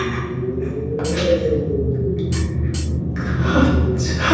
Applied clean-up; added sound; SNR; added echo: none; Hi-hat; 18 dB; reverberation time 1.1 s.